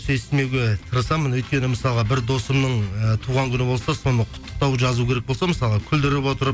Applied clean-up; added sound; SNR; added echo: none; none; none; none.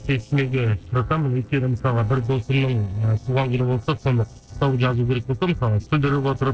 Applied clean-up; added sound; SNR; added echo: neural separator model SepFormer DNS4.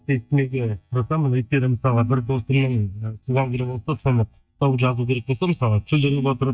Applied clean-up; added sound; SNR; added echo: neural mask model DeepFilterNet 3.